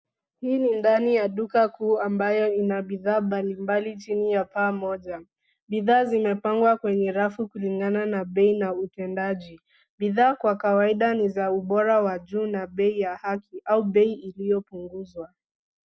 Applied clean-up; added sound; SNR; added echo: none; none; none; none.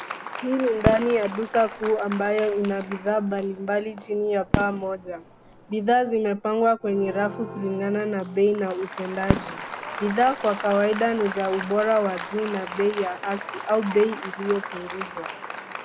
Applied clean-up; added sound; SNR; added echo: none; Applause + Fireworks; 9 dB; none.